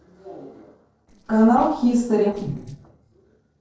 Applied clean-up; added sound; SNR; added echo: neural separator model SepFormer DNS4.